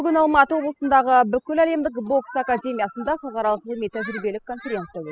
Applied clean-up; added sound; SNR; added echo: classical method spectral subtraction.